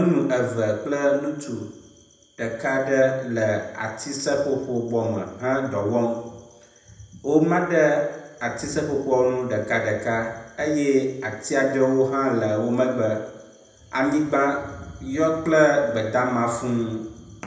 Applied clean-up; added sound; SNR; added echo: none; none; none; reverberation time 0.8 s.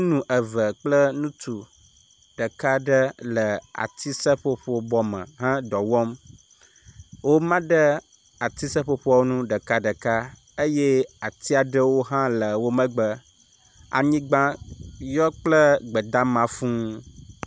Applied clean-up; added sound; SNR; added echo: none; none; none; none.